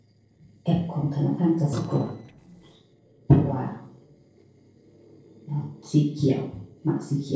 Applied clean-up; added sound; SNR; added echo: neural separator model SepFormer DNS4.